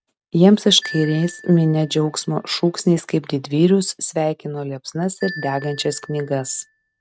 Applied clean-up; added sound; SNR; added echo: neural mask model RNNoise.